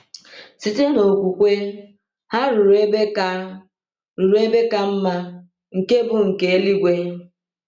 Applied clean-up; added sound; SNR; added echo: none; none; none; none.